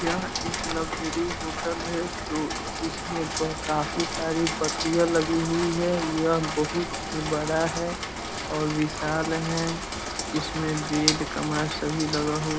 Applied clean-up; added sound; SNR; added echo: none; Rain; 3 dB; none.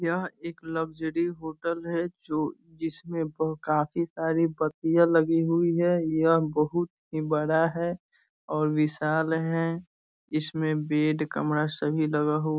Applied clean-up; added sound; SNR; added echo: none; none; none; none.